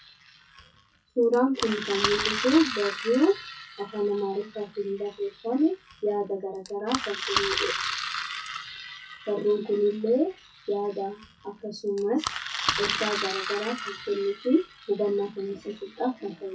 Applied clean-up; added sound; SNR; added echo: classical method WPE with log-MMSE.